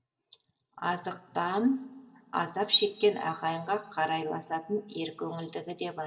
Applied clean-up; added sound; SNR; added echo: none; none; none; reverberation time 2.8 s.